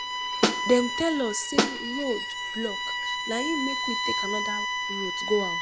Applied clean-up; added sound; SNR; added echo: none; Bowed string instrument + Snare drum; -1 dB; none.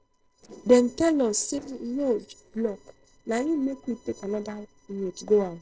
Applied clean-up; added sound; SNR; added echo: neural separator model SepFormer DNS4.